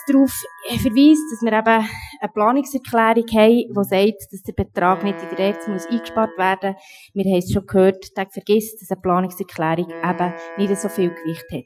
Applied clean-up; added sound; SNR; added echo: classical method Wiener filter.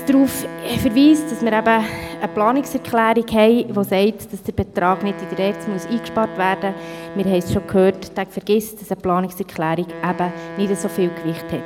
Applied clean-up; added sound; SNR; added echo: none; Wind instrument, woodwind instrument; 15 dB; none.